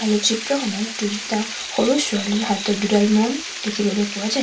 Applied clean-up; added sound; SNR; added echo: none; Water; 9 dB; reverberation time 0.2 s.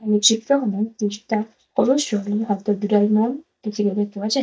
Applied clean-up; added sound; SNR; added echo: neural mask model DeepFilterNet 3.